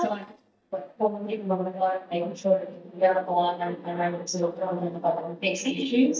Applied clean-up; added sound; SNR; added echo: neural mask model DeepFilterNet 3.